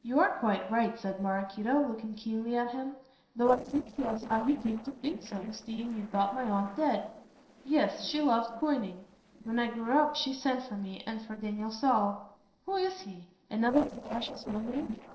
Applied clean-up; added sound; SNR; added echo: neural separator model SepFormer DNS4.